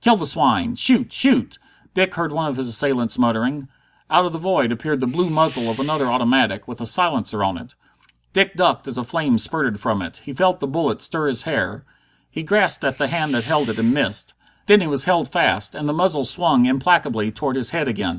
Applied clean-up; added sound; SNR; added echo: none; Hiss; 13 dB; none.